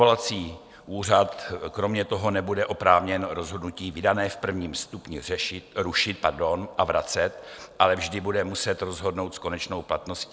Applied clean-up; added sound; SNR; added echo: none; none; none; none.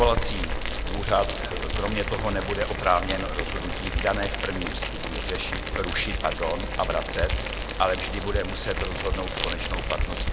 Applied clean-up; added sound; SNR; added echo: none; Boiling; 0 dB; none.